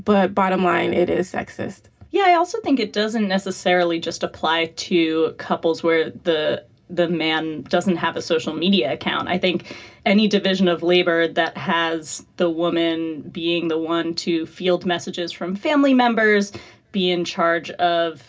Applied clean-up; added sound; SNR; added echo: none; none; none; reverberation time 0.4 s.